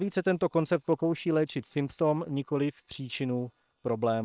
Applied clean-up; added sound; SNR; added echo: neural separator model SepFormer WHAM!.